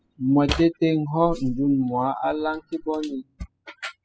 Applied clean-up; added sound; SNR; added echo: classical method spectral subtraction.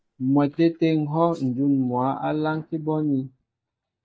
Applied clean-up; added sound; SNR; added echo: neural mask model DeepFilterNet 3.